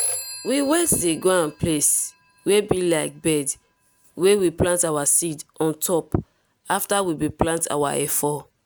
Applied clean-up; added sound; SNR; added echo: none; Telephone; 17 dB; none.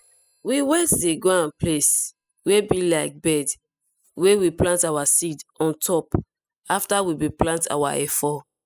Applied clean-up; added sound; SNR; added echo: classical method spectral subtraction.